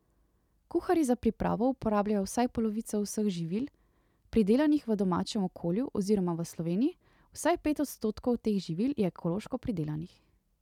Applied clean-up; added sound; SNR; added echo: none; none; none; none.